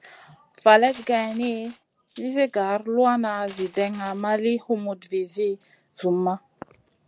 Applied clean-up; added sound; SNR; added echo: none; Rattle (instrument) + Glass; 19 dB; none.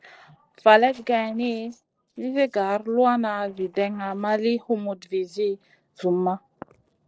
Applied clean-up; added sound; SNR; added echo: neural separator model SepFormer DNS4.